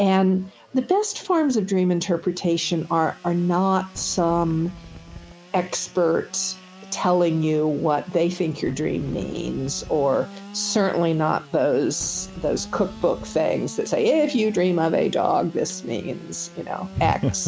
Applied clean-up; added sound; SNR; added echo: none; Sawing / Engine + Wind; 18 dB; none.